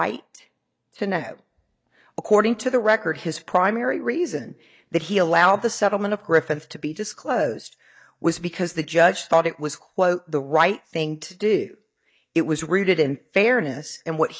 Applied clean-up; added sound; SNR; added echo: neural mask model DeepFilterNet 3.